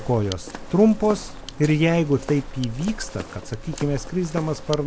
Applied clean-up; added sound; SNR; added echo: none; Walk, footsteps; 15 dB; none.